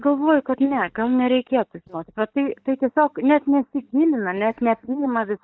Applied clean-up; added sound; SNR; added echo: neural mask model DeepFilterNet 3.